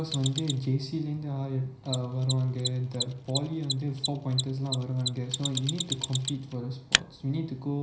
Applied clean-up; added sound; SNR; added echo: none; Mechanisms; 5 dB; reverberation time 0.5 s.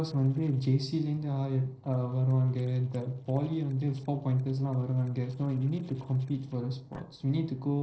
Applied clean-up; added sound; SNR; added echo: neural separator model SepFormer DNS4.